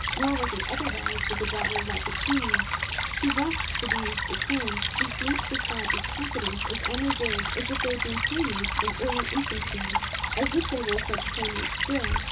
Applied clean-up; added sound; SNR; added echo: none; Stream / Trickle, dribble; -3 dB; reverberation time 0.2 s.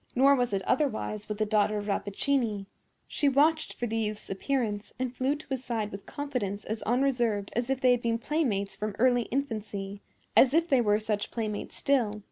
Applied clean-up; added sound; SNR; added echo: none; none; none; none.